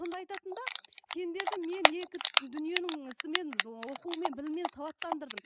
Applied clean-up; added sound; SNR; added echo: neural mask model RNNoise.